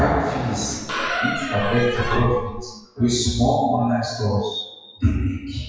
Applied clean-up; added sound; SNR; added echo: classical method WPE with log-MMSE.